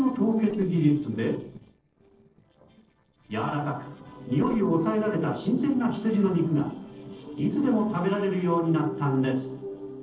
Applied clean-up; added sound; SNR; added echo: neural separator model SepFormer DNS4.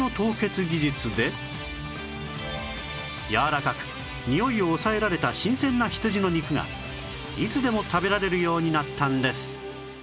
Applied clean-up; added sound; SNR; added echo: none; none; none; none.